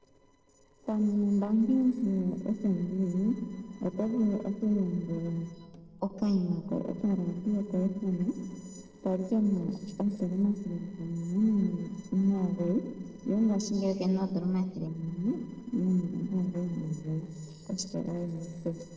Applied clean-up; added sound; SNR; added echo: neural separator model SepFormer DNS4.